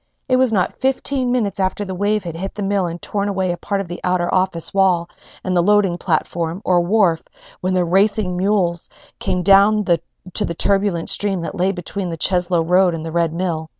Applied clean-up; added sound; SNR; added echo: none; none; none; none.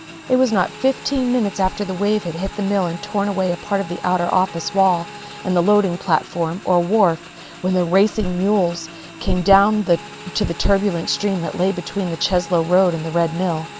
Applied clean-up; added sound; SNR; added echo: none; Motorcycle / Engine; 17 dB; none.